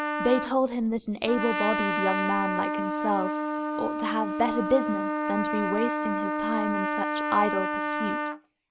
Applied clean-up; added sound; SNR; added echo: none; Trumpet; 1 dB; none.